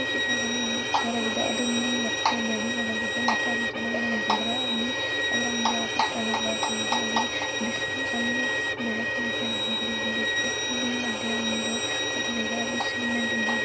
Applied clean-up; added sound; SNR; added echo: none; Bowed string instrument; -3 dB; none.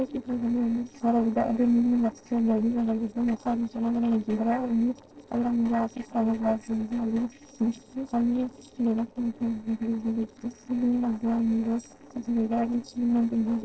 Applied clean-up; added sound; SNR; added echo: neural separator model SepFormer DNS4.